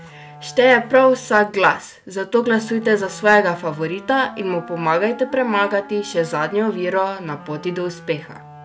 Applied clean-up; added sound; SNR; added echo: none; Wind instrument, woodwind instrument; 19 dB; none.